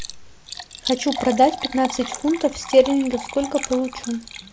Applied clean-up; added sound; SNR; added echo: none; Liquid; 11 dB; none.